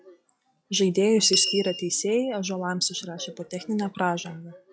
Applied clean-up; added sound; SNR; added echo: classical method log-MMSE.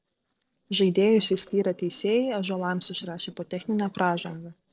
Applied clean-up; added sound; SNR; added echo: neural separator model SepFormer DNS4.